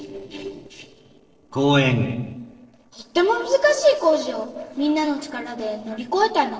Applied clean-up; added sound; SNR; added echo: neural separator model SepFormer DNS4.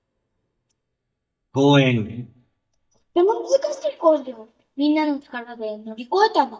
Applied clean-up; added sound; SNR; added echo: neural mask model DeepFilterNet 3.